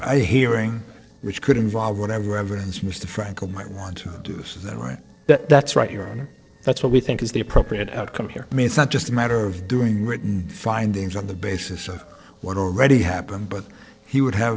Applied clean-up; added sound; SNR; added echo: neural separator model SepFormer DNS4.